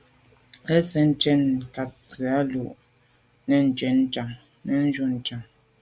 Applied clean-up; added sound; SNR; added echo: none; none; none; none.